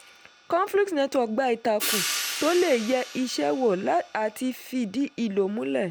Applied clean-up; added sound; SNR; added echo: none; Hi-hat; 10 dB; none.